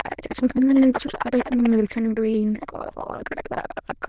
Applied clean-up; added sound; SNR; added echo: neural diffusion model UNIVERSE++.